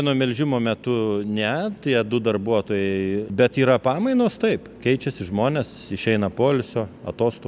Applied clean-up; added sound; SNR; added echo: none; none; none; none.